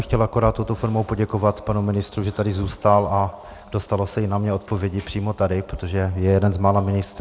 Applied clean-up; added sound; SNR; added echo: none; Tambourine; 20 dB; none.